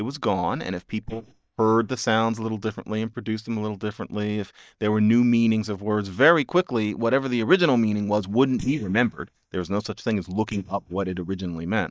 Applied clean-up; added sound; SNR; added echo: neural mask model DeepFilterNet 3.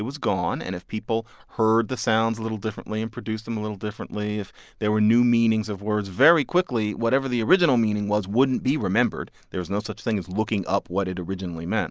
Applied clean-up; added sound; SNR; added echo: none; none; none; none.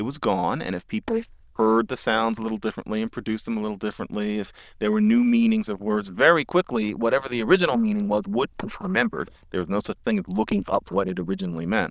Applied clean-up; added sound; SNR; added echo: neural diffusion model UNIVERSE++.